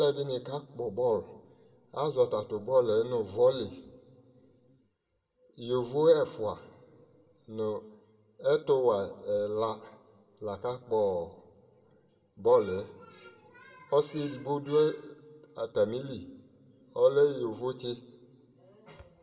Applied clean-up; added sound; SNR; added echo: none; none; none; reverberation time 1.1 s.